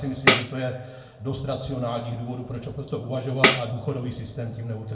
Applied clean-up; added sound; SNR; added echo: none; Tambourine; -4 dB; reverberation time 0.7 s.